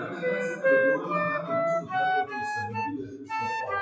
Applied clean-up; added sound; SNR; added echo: classical method WPE with log-MMSE.